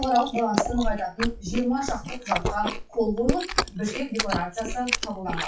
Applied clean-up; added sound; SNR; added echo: classical method WPE with log-MMSE.